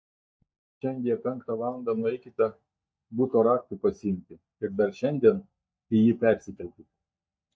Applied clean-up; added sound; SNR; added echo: neural mask model DeepFilterNet 3.